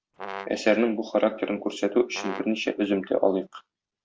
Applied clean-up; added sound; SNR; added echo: none; Brass instrument; 14 dB; none.